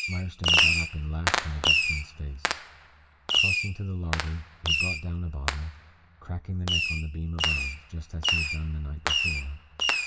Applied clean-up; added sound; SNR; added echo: none; Fireworks; -4 dB; reverberation time 2.7 s.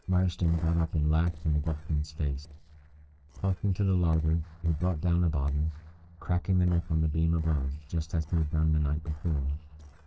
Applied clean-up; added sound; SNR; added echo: neural separator model SepFormer DNS4.